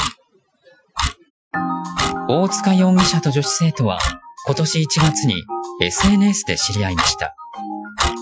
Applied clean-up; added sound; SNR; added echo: classical method Wiener filter.